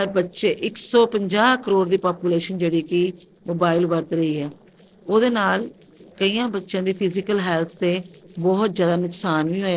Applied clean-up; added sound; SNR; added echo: neural separator model SepFormer DNS4.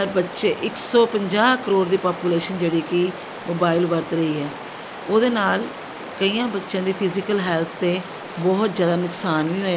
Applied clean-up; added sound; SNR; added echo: none; Stream; 12 dB; none.